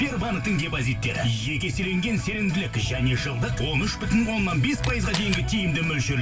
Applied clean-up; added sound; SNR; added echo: none; Camera; 12 dB; reverberation time 0.2 s.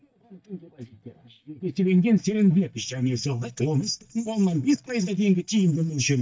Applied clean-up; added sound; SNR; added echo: neural mask model DeepFilterNet 3.